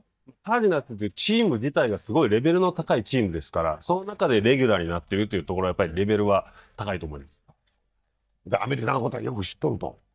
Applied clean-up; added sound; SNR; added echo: neural mask model DeepFilterNet 3.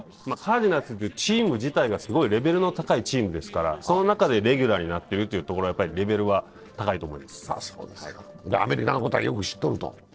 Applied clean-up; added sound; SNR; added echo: neural separator model SepFormer DNS4.